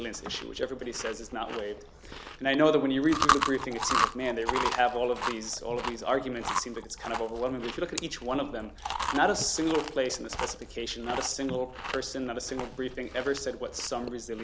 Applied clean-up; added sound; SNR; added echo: none; Chewing, mastication; 4 dB; none.